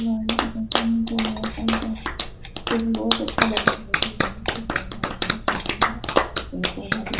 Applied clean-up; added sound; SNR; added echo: none; Clapping; -2 dB; reverberation time 0.5 s.